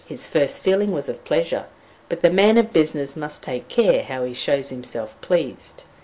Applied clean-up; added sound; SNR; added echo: none; none; none; none.